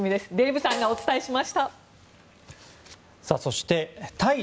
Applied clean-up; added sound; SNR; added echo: none; Snare drum; 13 dB; none.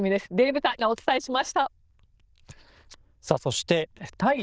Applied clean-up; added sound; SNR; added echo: neural diffusion model UNIVERSE++.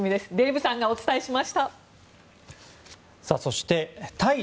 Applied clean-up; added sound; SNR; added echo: none; none; none; none.